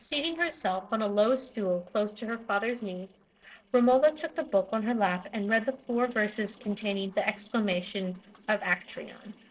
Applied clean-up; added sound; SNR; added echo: neural separator model SepFormer DNS4.